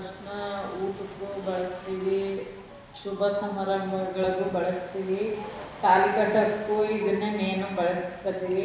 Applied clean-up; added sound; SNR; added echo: none; Waves, surf; 18 dB; reverberation time 1.0 s.